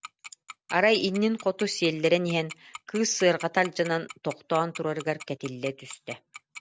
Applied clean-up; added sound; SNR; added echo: none; Tick-tock; 18 dB; none.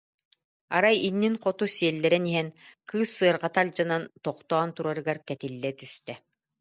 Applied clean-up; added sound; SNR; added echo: none; none; none; none.